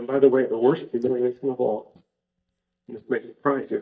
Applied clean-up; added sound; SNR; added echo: neural mask model DeepFilterNet 3.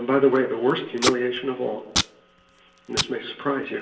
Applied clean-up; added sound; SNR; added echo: none; Packing tape, duct tape; 6 dB; reverberation time 0.7 s.